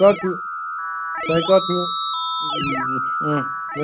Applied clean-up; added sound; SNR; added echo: none; Keyboard (musical); 3 dB; none.